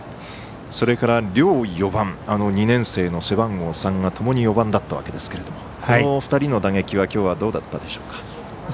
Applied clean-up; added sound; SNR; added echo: none; none; none; none.